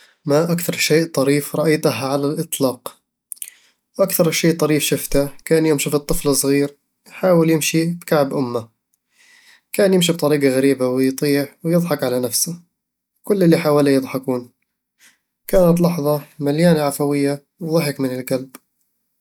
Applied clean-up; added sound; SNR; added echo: none; Whoosh, swoosh, swish; 7 dB; none.